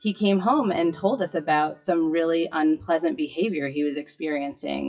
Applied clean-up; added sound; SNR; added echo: classical method WPE with log-MMSE.